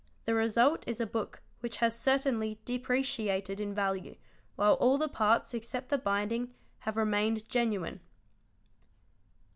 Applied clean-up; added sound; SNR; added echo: none; none; none; none.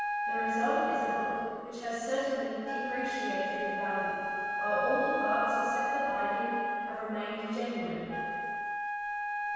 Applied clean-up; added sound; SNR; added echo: none; Wind instrument, woodwind instrument; 0 dB; reverberation time 2.2 s.